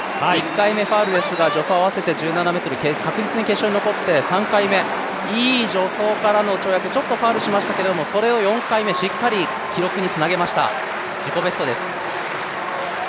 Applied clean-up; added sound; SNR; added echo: none; none; none; none.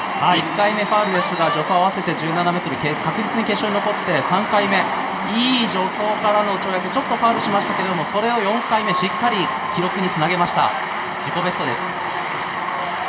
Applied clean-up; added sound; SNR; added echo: none; none; none; reverberation time 1.4 s.